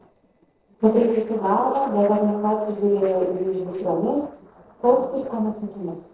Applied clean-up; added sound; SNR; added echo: neural separator model SepFormer DNS4.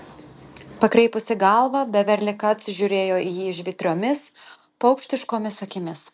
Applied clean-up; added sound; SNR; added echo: none; none; none; none.